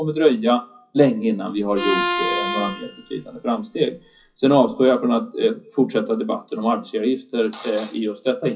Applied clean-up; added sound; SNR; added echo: classical method WPE with log-MMSE.